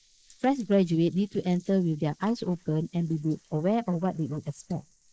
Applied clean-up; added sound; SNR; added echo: neural mask model Resemble Enhance denoiser.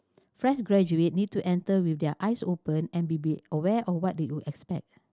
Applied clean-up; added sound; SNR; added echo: none; none; none; none.